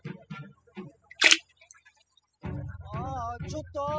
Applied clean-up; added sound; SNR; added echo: classical method spectral subtraction.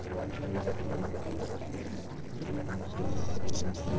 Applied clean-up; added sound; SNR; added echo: neural separator model SepFormer DNS4.